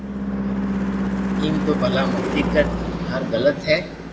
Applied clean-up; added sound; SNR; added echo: none; Car passing by / Engine / Truck; -1 dB; reverberation time 1.7 s.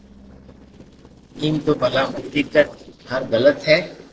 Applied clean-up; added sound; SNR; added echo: neural separator model SepFormer DNS4.